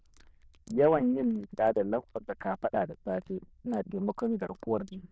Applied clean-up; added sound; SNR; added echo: neural diffusion model UNIVERSE++.